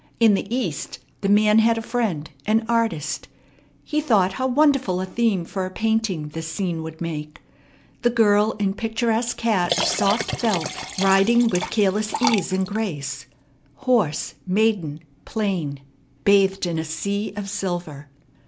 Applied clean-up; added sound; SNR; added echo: none; Liquid; 6 dB; none.